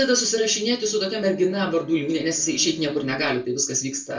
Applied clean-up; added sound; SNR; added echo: neural separator model SepFormer DNS4.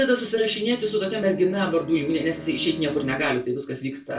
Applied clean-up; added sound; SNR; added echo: none; Bowed string instrument; 17 dB; reverberation time 0.3 s.